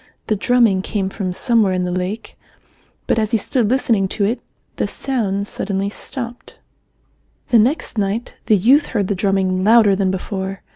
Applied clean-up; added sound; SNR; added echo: none; none; none; none.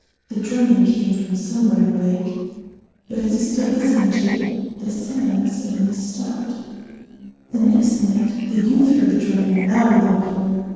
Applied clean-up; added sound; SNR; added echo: neural separator model SepFormer DNS4.